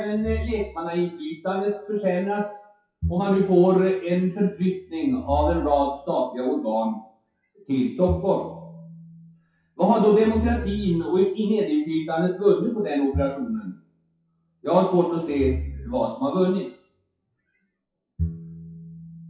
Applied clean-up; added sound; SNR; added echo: classical method WPE with log-MMSE.